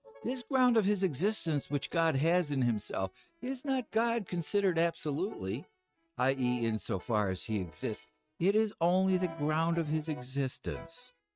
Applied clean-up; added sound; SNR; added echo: neural mask model RNNoise.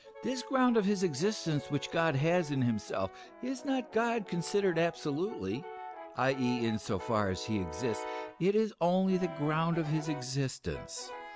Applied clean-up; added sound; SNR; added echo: none; Brass instrument; 14 dB; none.